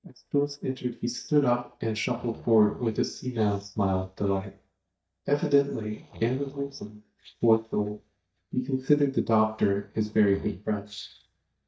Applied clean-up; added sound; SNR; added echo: neural mask model DeepFilterNet 3.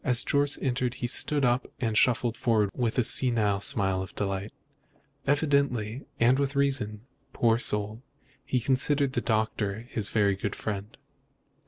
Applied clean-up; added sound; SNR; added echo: none; none; none; none.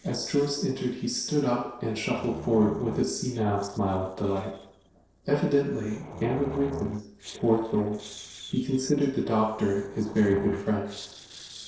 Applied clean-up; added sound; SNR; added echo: neural separator model SepFormer DNS4.